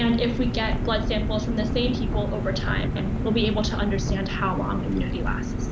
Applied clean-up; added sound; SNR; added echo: none; Engine + Wind; -1 dB; none.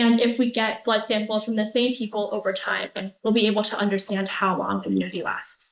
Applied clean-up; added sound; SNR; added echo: neural mask model Resemble Enhance denoiser.